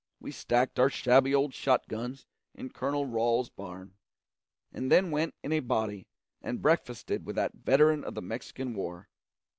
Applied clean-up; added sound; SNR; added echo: none; none; none; none.